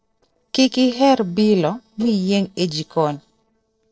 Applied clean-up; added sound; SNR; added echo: neural separator model SepFormer DNS4.